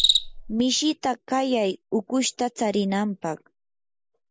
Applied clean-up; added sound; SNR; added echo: none; Cricket; 5 dB; none.